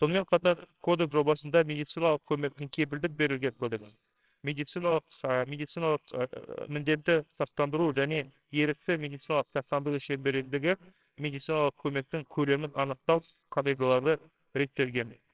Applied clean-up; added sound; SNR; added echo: neural separator model SepFormer WHAMR!.